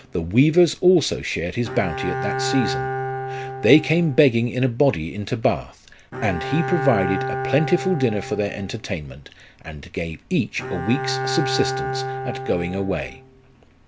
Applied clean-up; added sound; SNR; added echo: none; Bowed string instrument; 7 dB; none.